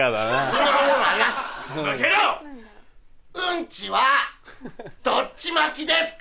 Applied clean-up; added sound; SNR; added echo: none; none; none; none.